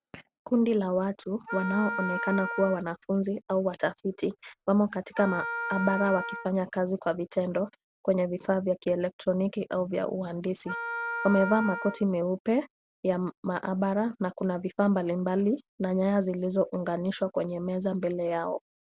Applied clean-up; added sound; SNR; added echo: none; Wind instrument, woodwind instrument; 7 dB; none.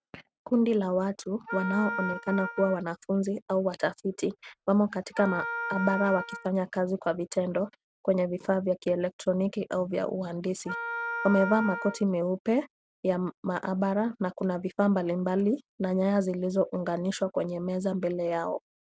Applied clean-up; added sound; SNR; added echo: neural mask model RNNoise.